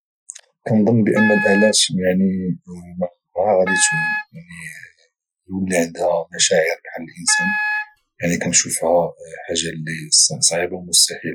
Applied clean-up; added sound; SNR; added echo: classical method Wiener filter.